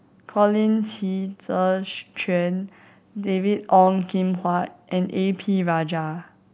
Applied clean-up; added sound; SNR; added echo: none; none; none; none.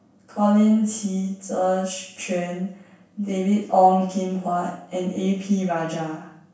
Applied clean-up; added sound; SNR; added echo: none; none; none; reverberation time 0.7 s.